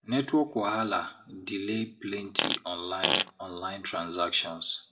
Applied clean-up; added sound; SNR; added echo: none; Fart; -1 dB; reverberation time 0.4 s.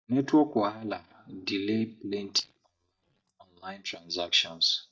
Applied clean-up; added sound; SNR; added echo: neural mask model DeepFilterNet 3.